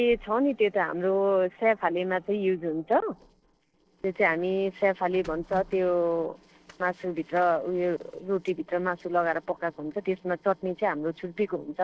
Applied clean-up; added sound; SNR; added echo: neural separator model SepFormer DNS4.